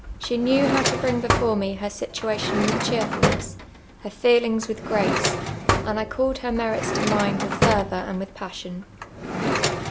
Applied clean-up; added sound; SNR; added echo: none; Drawer open or close; 1 dB; none.